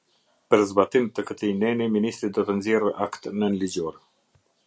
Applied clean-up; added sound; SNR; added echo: none; none; none; none.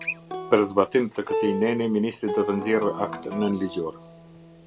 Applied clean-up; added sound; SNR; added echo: none; Acoustic guitar; 8 dB; none.